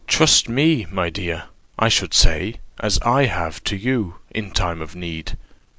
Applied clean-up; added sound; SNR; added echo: none; none; none; none.